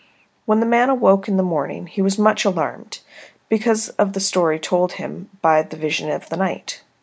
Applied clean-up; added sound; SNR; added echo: none; none; none; none.